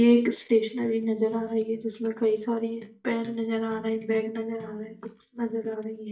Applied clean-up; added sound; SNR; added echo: neural mask model DeepFilterNet 3.